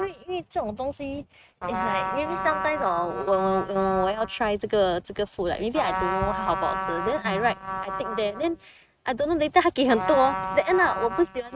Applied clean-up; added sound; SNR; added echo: neural mask model RNNoise.